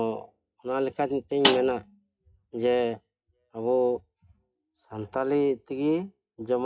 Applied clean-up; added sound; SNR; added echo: classical method WPE with log-MMSE.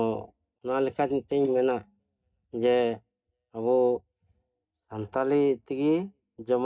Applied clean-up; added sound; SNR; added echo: neural mask model DeepFilterNet 3.